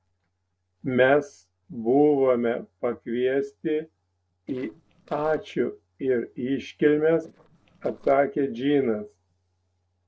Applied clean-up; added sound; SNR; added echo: neural separator model SepFormer DNS4.